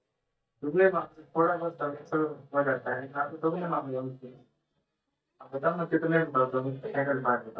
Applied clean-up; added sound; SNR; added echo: neural mask model DeepFilterNet 3.